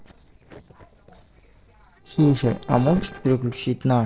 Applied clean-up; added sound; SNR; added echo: neural separator model SepFormer DNS4.